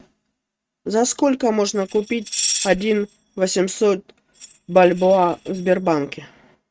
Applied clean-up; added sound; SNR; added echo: neural mask model RNNoise.